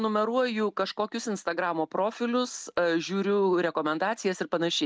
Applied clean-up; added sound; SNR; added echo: none; none; none; none.